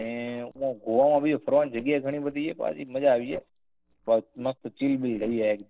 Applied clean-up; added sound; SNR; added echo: neural separator model SepFormer DNS4.